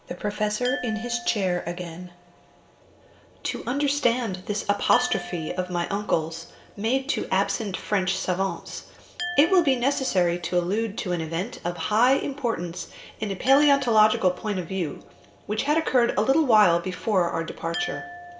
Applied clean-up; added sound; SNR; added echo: none; Glass; 16 dB; reverberation time 0.6 s.